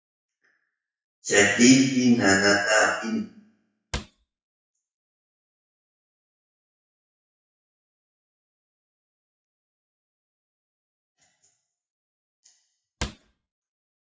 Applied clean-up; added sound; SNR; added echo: classical method WPE with log-MMSE.